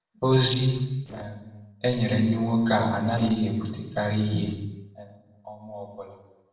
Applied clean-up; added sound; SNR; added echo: neural separator model SepFormer DNS4.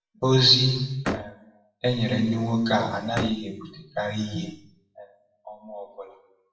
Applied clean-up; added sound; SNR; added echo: classical method WPE with log-MMSE.